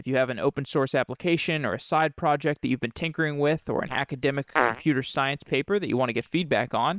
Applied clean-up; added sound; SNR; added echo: neural separator model SepFormer WHAM!.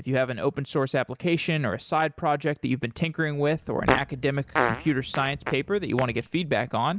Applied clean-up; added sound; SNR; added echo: none; Fart; 5 dB; none.